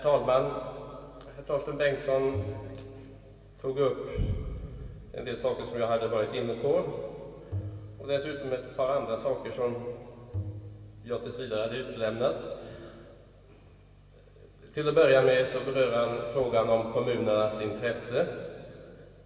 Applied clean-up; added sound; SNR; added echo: none; Bowed string instrument; 13 dB; reverberation time 2.7 s.